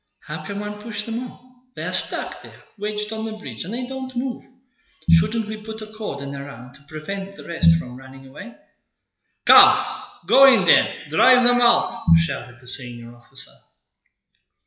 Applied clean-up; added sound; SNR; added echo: classical method WPE with log-MMSE.